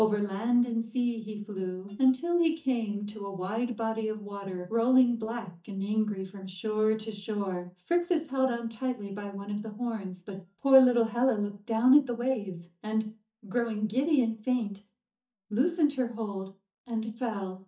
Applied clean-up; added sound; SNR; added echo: neural mask model DeepFilterNet 3.